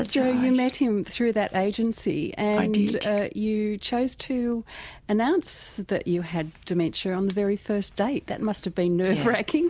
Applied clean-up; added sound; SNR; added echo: none; none; none; none.